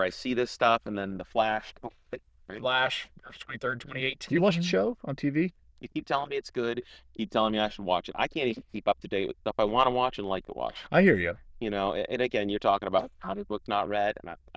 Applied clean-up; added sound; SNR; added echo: neural diffusion model UNIVERSE++.